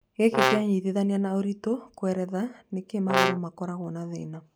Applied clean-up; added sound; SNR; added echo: none; Brass instrument; 0 dB; none.